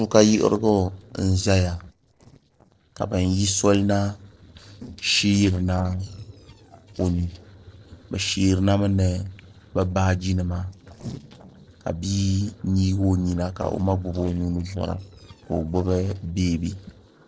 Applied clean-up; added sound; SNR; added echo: neural separator model SepFormer DNS4.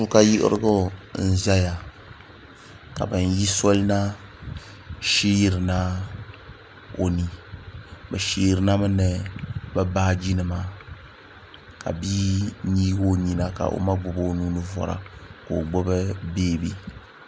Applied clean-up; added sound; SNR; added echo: none; none; none; none.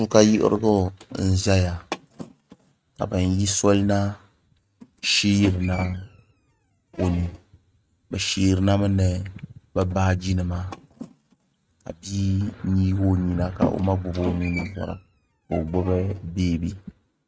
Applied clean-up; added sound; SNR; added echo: neural mask model RNNoise.